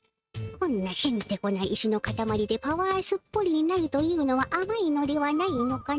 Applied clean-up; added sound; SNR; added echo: neural mask model RNNoise.